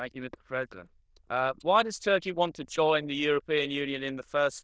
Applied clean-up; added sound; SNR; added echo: neural diffusion model UNIVERSE++.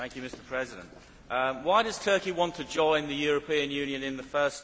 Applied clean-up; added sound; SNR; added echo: none; none; none; none.